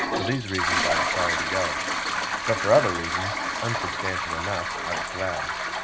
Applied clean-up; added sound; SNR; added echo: none; Toilet flush; -2 dB; none.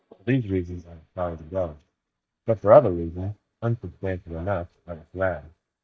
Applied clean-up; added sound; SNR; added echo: neural mask model DeepFilterNet 3.